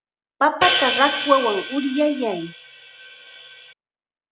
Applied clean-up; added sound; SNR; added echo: none; Hi-hat; 4 dB; none.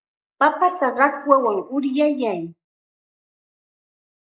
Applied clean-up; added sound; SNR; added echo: neural mask model Resemble Enhance denoiser.